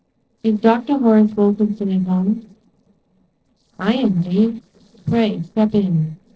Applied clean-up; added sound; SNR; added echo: neural separator model SepFormer DNS4.